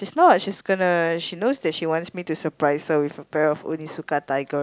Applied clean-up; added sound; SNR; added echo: none; none; none; none.